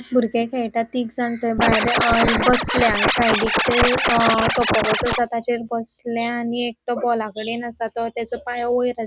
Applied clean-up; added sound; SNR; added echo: none; Scratching (performance technique); -2 dB; none.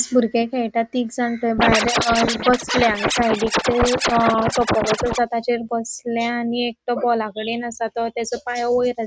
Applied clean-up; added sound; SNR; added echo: neural mask model RNNoise.